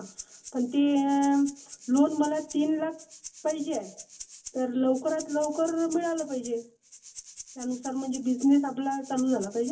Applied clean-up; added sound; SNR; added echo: none; Rattle (instrument); 18 dB; reverberation time 0.3 s.